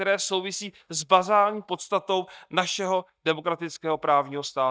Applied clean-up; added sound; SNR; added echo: neural mask model DeepFilterNet 3.